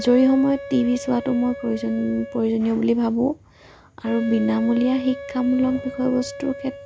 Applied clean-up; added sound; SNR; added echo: none; Wind instrument, woodwind instrument; 14 dB; none.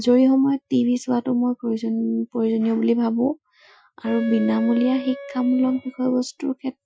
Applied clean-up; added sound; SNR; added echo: classical method Wiener filter.